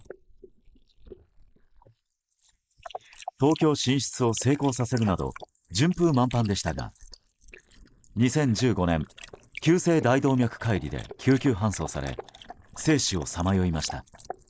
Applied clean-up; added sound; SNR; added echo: neural mask model Resemble Enhance denoiser.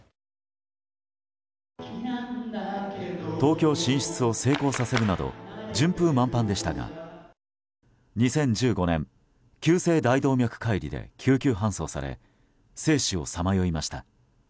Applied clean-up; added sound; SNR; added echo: none; none; none; none.